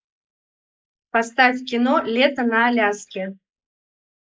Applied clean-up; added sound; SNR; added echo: neural mask model Resemble Enhance denoiser.